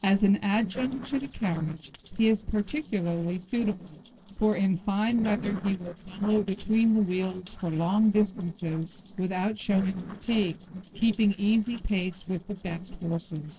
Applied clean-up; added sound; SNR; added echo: neural separator model SepFormer DNS4.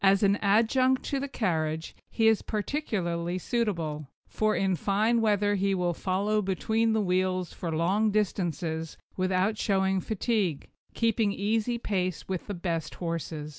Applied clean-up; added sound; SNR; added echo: none; none; none; none.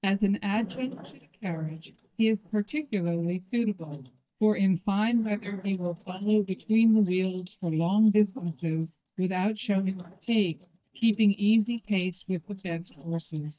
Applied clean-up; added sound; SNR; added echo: neural mask model DeepFilterNet 3.